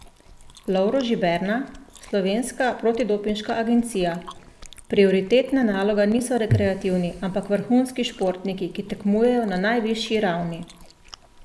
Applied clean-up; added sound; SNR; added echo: none; Chewing, mastication; 14 dB; none.